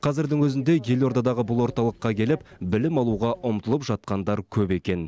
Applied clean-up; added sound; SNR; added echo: none; none; none; none.